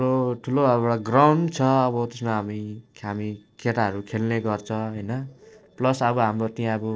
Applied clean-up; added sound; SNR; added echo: neural separator model SepFormer DNS4.